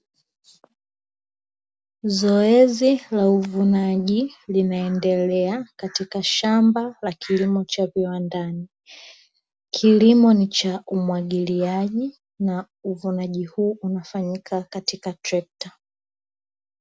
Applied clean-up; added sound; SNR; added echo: none; none; none; none.